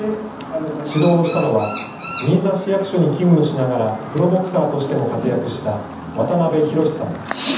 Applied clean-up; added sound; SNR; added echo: none; Chirp, tweet; 11 dB; reverberation time 0.8 s.